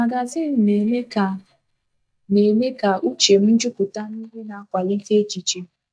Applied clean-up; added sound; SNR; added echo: neural mask model DeepFilterNet 3.